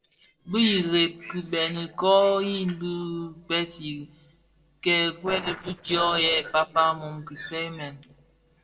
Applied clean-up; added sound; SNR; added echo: neural separator model SepFormer DNS4.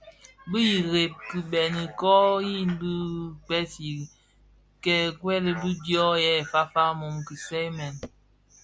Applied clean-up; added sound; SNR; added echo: none; none; none; none.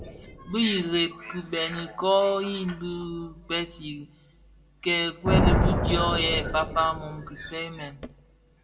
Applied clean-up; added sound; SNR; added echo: none; Thunder; 2 dB; reverberation time 0.3 s.